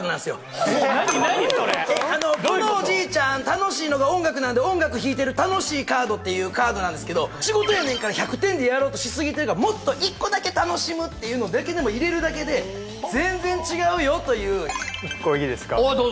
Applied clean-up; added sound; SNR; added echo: none; Bicycle bell; 17 dB; none.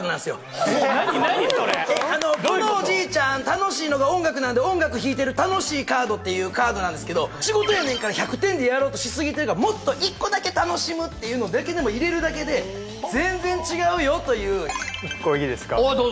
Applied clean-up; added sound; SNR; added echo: none; none; none; none.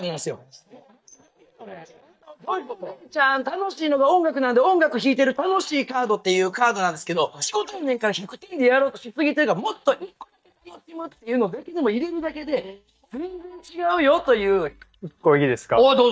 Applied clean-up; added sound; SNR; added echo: neural mask model DeepFilterNet 3.